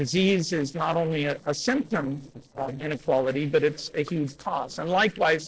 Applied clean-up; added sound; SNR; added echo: neural separator model SepFormer DNS4.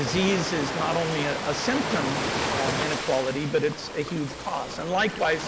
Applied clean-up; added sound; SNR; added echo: none; Ocean; 3 dB; none.